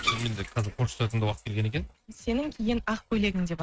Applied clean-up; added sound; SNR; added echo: neural mask model RNNoise.